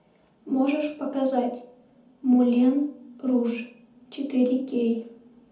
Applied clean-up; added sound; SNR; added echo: none; none; none; reverberation time 0.6 s.